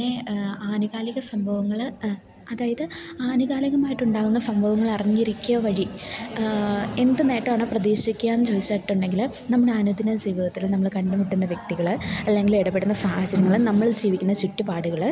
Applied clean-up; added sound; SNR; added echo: none; none; none; none.